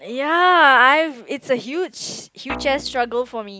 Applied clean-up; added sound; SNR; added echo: none; Guitar; 15 dB; none.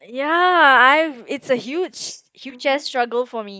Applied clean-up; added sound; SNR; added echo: neural mask model DeepFilterNet 3.